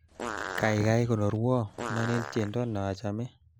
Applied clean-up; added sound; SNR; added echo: none; Fart; 9 dB; none.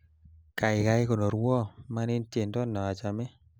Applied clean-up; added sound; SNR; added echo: none; none; none; none.